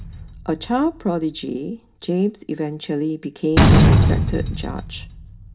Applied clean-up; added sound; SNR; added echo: none; Slam; -4 dB; reverberation time 0.3 s.